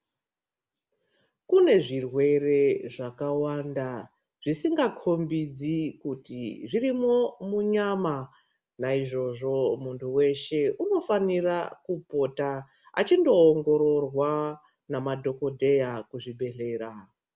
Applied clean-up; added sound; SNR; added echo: none; none; none; none.